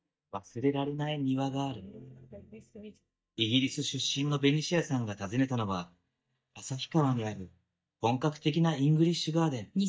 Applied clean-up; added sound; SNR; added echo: neural mask model DeepFilterNet 3.